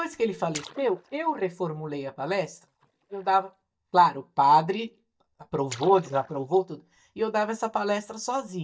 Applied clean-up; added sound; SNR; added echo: neural mask model DeepFilterNet 3.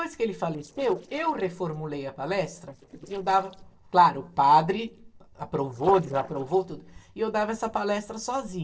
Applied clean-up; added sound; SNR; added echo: neural separator model SepFormer DNS4.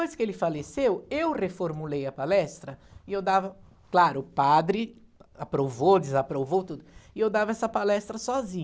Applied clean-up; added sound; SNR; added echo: none; none; none; none.